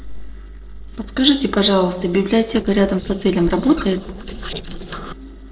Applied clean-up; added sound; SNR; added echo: neural separator model SepFormer DNS4.